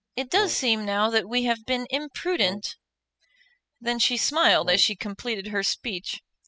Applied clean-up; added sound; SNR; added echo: classical method spectral subtraction.